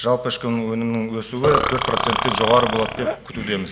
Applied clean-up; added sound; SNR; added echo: none; Burping, eructation; 1 dB; none.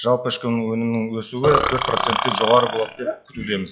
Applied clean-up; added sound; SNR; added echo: classical method log-MMSE.